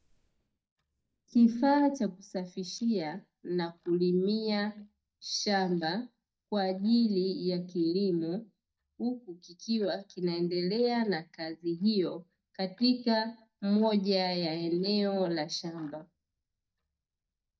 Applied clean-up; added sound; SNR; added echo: neural mask model DeepFilterNet 3.